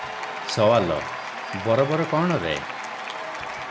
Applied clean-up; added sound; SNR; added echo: none; Applause / Cheering; 7 dB; none.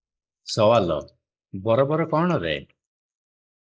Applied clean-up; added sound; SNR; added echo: neural mask model Resemble Enhance denoiser.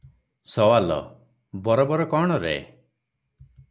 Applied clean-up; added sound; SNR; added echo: none; none; none; none.